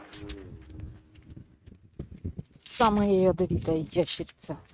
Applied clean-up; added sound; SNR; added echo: neural mask model RNNoise.